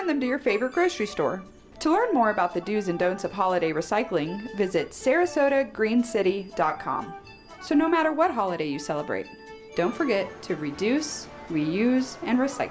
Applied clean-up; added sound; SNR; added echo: none; none; none; none.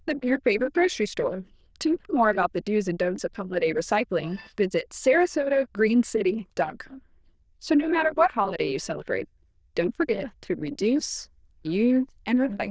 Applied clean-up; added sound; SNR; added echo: neural diffusion model UNIVERSE++.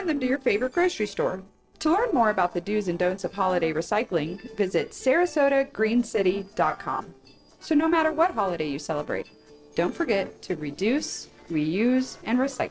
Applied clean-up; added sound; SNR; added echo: neural separator model SepFormer DNS4.